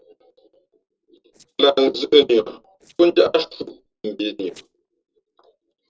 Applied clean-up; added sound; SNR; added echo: neural separator model SepFormer DNS4.